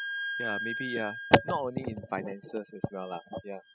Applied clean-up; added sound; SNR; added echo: classical method spectral subtraction.